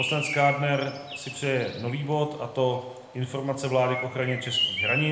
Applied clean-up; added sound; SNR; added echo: none; Bird; 6 dB; reverberation time 0.9 s.